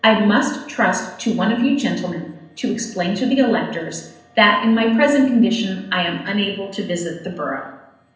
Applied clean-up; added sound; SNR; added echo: none; none; none; reverberation time 0.8 s.